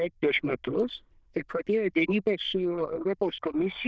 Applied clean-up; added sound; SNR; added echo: neural diffusion model UNIVERSE++.